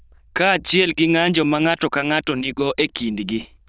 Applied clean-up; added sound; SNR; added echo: neural diffusion model UNIVERSE++.